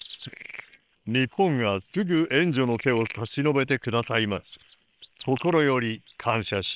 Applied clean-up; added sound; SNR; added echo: neural separator model SepFormer WHAM!.